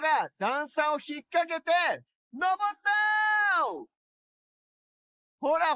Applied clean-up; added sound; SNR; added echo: neural mask model Resemble Enhance denoiser.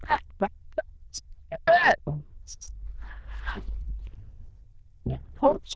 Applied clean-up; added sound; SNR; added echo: neural diffusion model UNIVERSE++.